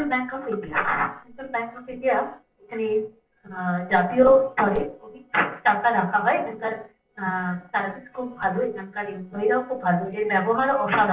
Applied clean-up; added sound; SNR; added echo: neural separator model SepFormer DNS4.